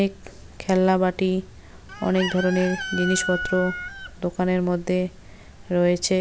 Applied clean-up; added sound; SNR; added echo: none; Chicken, rooster; 11 dB; none.